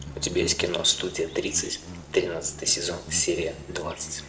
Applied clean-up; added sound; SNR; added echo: none; Insect; 12 dB; reverberation time 0.7 s.